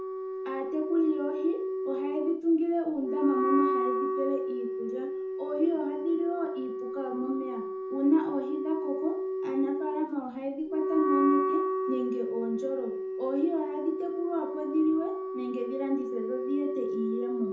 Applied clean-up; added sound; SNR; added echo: none; Wind instrument, woodwind instrument; 1 dB; reverberation time 0.5 s.